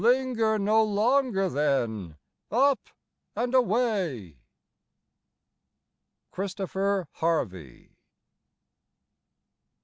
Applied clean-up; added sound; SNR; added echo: none; none; none; none.